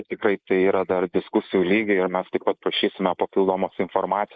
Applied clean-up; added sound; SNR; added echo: neural mask model Resemble Enhance denoiser.